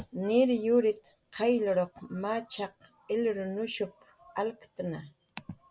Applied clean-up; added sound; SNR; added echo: none; none; none; none.